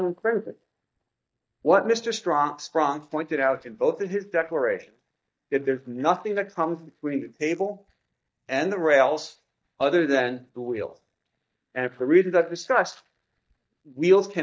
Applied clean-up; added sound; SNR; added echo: neural mask model DeepFilterNet 3.